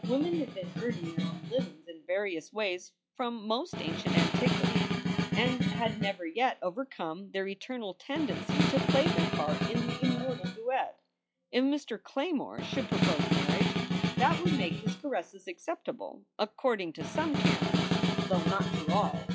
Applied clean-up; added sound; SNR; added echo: classical method log-MMSE.